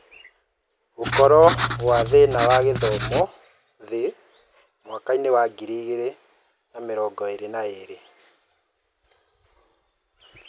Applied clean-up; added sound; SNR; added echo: none; Writing; 0 dB; none.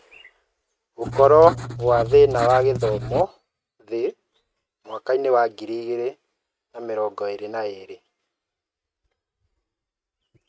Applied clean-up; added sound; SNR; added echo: neural mask model RNNoise.